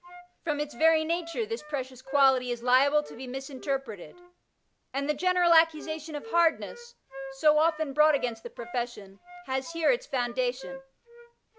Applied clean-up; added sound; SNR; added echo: none; Wind instrument, woodwind instrument; 17 dB; none.